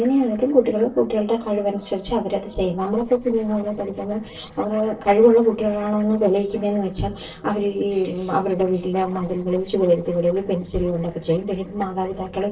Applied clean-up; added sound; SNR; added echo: neural separator model SepFormer DNS4.